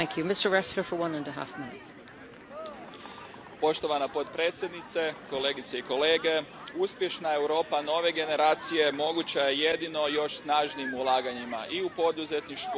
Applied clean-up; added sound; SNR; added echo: none; Human group actions; 14 dB; none.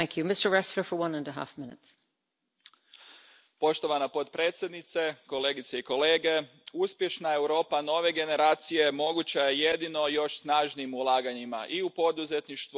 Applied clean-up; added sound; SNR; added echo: none; none; none; none.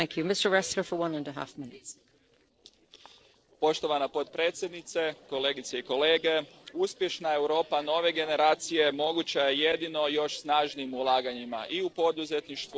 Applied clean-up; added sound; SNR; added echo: neural separator model SepFormer DNS4.